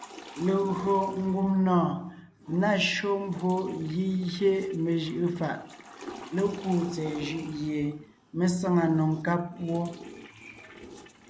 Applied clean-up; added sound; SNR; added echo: none; Toilet flush / Water; 18 dB; none.